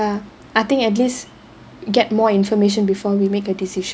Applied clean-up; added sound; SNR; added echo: none; none; none; none.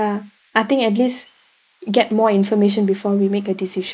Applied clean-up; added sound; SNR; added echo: neural mask model Resemble Enhance denoiser.